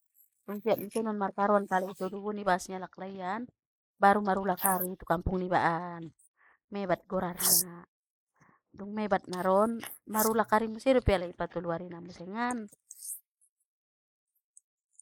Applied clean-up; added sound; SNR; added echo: neural mask model Resemble Enhance denoiser.